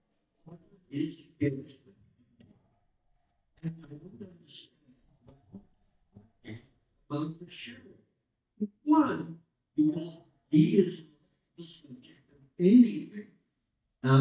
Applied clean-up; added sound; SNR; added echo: neural mask model DeepFilterNet 3.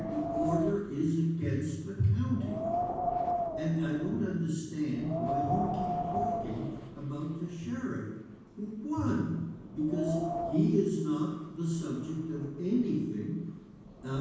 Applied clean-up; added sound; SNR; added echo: none; Wind; 6 dB; reverberation time 1.2 s.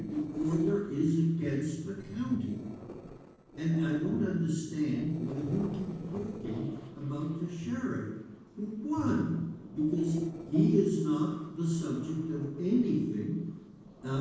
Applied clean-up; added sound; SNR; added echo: neural separator model SepFormer DNS4.